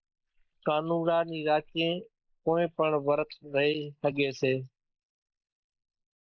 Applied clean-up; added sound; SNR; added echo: neural mask model Resemble Enhance denoiser.